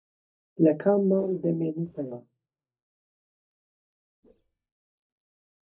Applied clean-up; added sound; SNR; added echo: neural mask model DeepFilterNet 3.